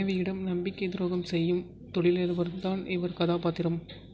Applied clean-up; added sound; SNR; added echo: none; none; none; none.